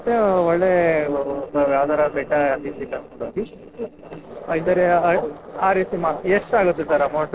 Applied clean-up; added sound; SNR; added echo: neural separator model SepFormer DNS4.